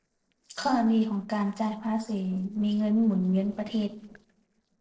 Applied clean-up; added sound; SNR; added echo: neural separator model SepFormer DNS4.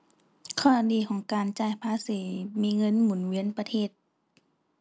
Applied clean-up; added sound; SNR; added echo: none; none; none; none.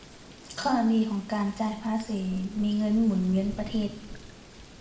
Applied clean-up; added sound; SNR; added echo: none; Thunder / Rain; 16 dB; reverberation time 0.7 s.